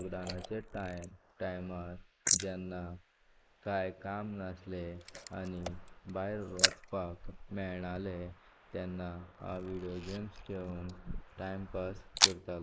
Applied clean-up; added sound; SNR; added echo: neural mask model Resemble Enhance denoiser.